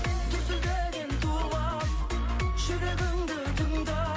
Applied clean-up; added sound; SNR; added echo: none; none; none; none.